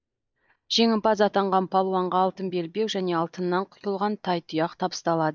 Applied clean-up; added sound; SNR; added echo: neural mask model DeepFilterNet 3.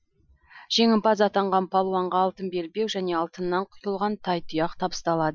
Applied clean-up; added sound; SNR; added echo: classical method Wiener filter.